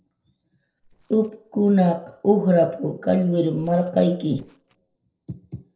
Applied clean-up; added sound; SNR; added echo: neural separator model SepFormer DNS4.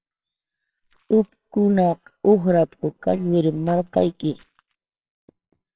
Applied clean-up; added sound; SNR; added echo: neural separator model SepFormer WHAMR!.